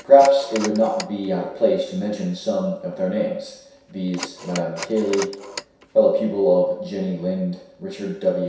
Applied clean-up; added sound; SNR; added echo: none; Telephone; 18 dB; reverberation time 0.7 s.